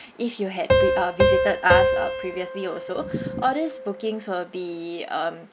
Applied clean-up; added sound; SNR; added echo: none; Piano; -2 dB; none.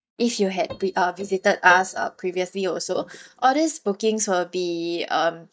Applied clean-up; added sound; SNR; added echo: neural mask model DeepFilterNet 3.